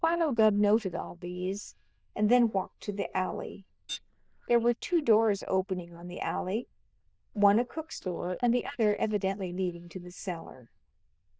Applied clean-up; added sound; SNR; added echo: neural diffusion model UNIVERSE++.